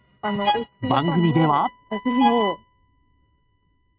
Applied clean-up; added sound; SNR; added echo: neural mask model RNNoise.